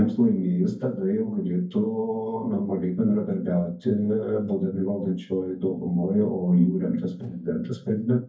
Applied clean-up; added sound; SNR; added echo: neural mask model DeepFilterNet 3.